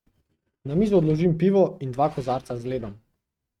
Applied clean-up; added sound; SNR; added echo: neural mask model RNNoise.